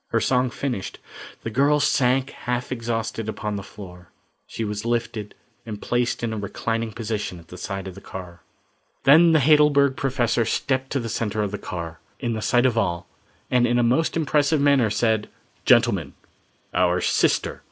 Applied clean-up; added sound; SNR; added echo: none; none; none; none.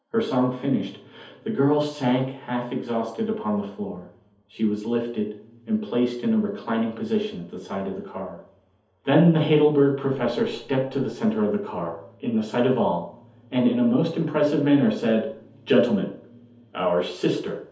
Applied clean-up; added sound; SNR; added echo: none; none; none; reverberation time 0.6 s.